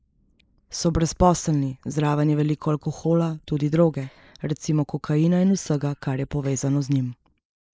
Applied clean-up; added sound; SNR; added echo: neural mask model Resemble Enhance denoiser.